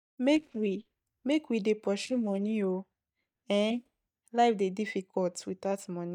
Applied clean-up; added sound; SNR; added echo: neural mask model DeepFilterNet 3.